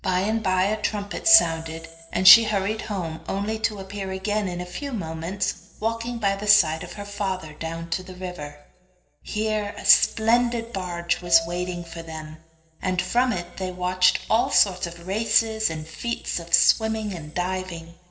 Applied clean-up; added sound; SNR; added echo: none; Piano; 17 dB; reverberation time 1.4 s.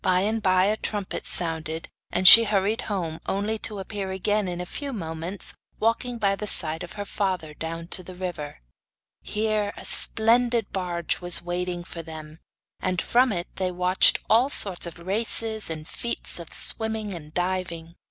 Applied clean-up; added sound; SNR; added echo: none; none; none; none.